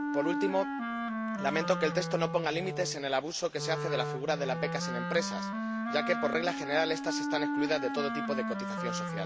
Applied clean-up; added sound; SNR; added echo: none; Wind instrument, woodwind instrument; 2 dB; none.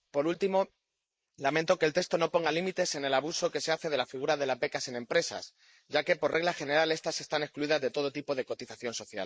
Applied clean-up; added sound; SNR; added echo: neural mask model Resemble Enhance denoiser.